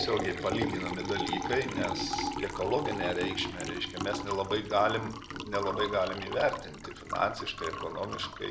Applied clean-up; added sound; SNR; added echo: none; Liquid; 4 dB; none.